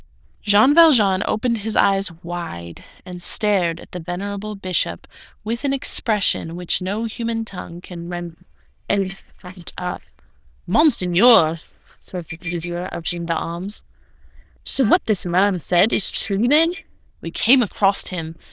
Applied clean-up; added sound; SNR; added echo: neural diffusion model UNIVERSE++.